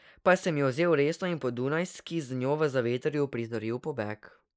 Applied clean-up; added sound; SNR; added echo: neural mask model Resemble Enhance denoiser.